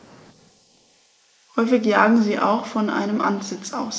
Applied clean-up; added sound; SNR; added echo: neural mask model Resemble Enhance denoiser.